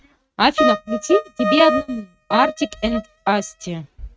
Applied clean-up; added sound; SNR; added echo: neural mask model RNNoise.